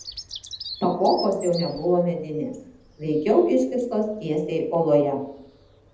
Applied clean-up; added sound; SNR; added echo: none; Bird vocalization, bird call, bird song; 18 dB; reverberation time 0.8 s.